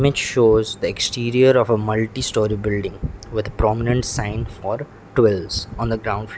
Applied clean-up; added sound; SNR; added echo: none; none; none; none.